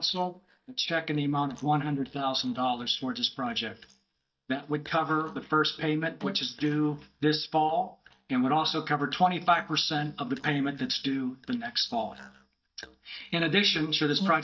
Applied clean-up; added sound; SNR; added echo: neural mask model DeepFilterNet 3.